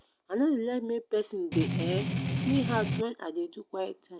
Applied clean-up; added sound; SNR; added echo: none; Strum; -1 dB; none.